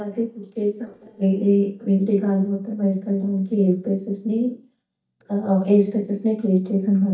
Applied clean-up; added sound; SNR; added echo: neural mask model DeepFilterNet 3.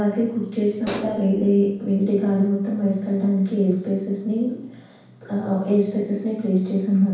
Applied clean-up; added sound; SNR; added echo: none; Hi-hat; 14 dB; reverberation time 0.7 s.